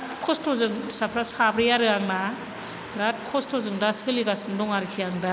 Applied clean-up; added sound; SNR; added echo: none; none; none; none.